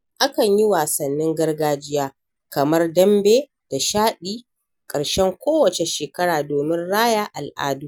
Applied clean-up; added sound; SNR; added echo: none; none; none; none.